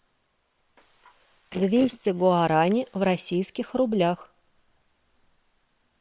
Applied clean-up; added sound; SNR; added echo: neural separator model SepFormer WHAM!.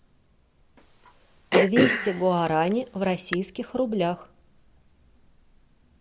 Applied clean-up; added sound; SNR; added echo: none; Cough; -1 dB; none.